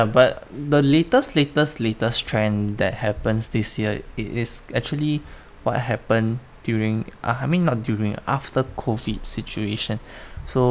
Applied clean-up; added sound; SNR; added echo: none; none; none; none.